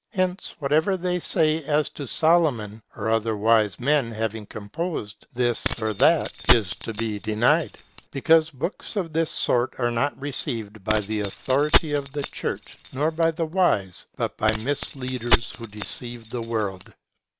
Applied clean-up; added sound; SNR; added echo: none; Keys jangling; 4 dB; none.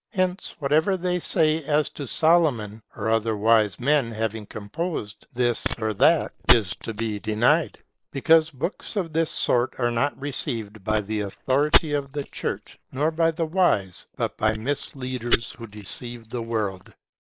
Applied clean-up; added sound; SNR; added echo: neural mask model Resemble Enhance denoiser.